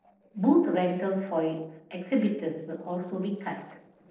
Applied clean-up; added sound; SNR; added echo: neural separator model SepFormer DNS4.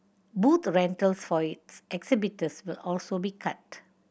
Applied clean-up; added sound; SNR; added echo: none; none; none; none.